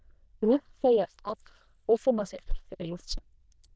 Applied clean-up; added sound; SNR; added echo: neural diffusion model UNIVERSE++.